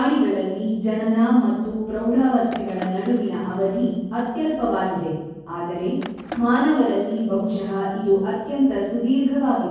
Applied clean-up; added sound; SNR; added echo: none; Skateboard; 19 dB; reverberation time 1.3 s.